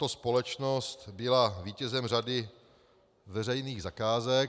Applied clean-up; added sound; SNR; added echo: none; none; none; none.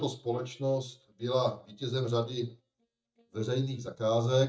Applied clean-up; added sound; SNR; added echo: neural mask model DeepFilterNet 3.